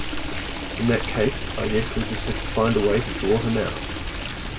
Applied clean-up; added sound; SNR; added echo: none; Vehicle + Stream; 3 dB; none.